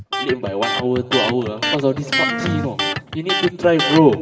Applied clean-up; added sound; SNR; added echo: none; Electric guitar; 4 dB; reverberation time 1.6 s.